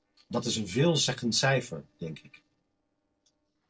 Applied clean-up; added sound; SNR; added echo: neural separator model SepFormer DNS4.